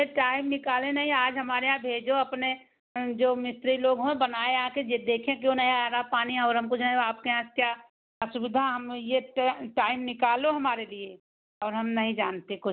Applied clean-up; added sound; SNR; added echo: none; none; none; none.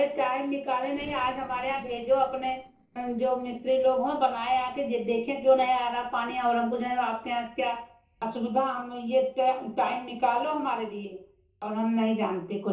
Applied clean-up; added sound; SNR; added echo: neural separator model SepFormer DNS4.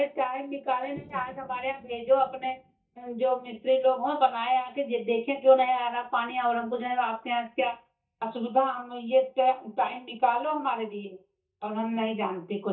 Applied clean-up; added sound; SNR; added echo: neural mask model DeepFilterNet 3.